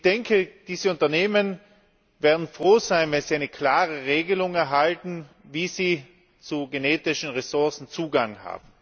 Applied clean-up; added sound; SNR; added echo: none; none; none; none.